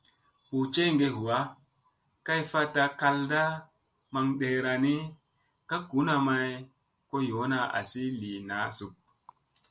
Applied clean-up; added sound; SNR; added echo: none; none; none; none.